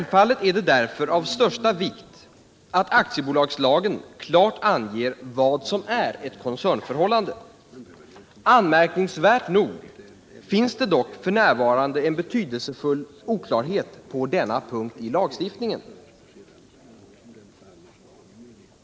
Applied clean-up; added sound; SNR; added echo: none; none; none; none.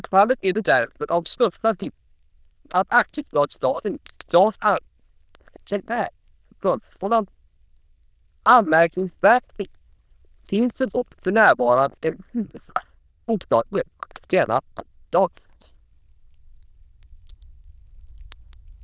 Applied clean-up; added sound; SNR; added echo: neural diffusion model UNIVERSE++.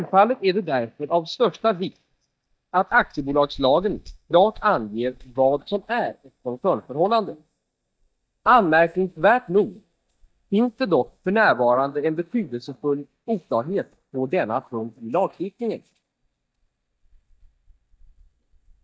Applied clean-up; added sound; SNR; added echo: neural mask model DeepFilterNet 3.